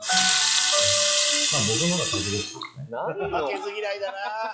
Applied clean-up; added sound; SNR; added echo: classical method log-MMSE.